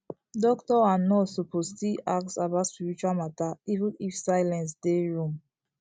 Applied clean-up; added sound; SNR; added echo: none; none; none; none.